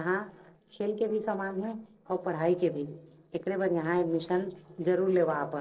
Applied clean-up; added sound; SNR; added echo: neural separator model SepFormer DNS4.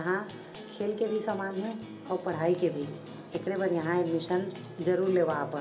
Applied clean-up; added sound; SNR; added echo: none; Acoustic guitar; 16 dB; reverberation time 0.2 s.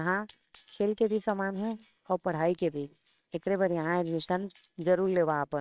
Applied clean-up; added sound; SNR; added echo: neural separator model SepFormer WHAMR!.